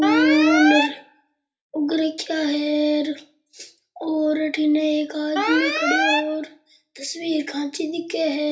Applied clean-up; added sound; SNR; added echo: none; Alarm; 2 dB; reverberation time 0.3 s.